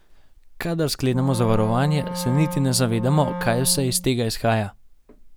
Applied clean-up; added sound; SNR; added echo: none; Wind instrument, woodwind instrument; 9 dB; none.